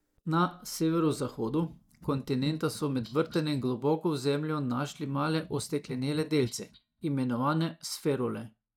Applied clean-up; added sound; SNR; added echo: neural mask model DeepFilterNet 3.